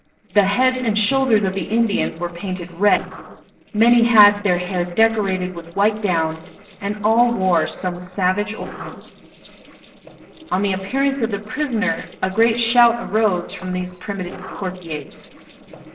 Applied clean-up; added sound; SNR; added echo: neural separator model SepFormer DNS4.